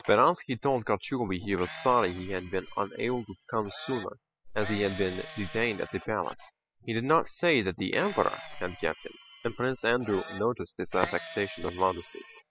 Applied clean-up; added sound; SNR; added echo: classical method spectral subtraction.